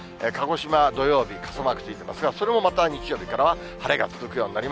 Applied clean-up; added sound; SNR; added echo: none; none; none; none.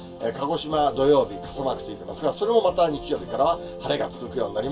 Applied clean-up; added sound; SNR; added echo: none; none; none; reverberation time 0.2 s.